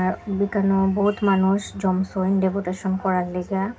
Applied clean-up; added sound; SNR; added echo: none; none; none; reverberation time 0.3 s.